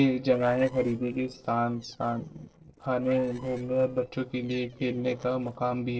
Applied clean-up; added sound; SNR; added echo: neural separator model SepFormer DNS4.